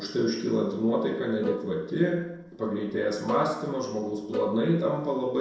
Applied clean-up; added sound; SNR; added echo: neural separator model SepFormer DNS4.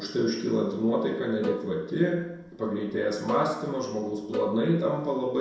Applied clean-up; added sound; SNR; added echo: none; Bowed string instrument; 10 dB; reverberation time 0.7 s.